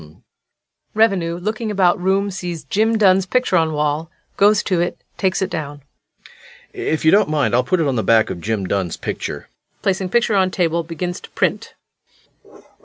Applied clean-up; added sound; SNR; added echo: none; none; none; none.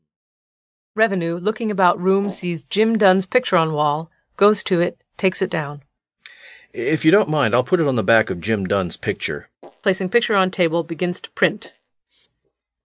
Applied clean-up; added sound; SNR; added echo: neural mask model DeepFilterNet 3.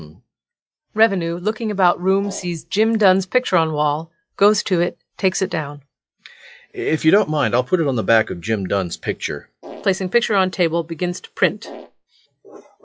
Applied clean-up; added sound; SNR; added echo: classical method log-MMSE.